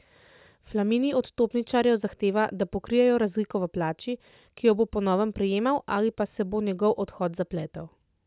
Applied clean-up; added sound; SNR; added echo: none; none; none; none.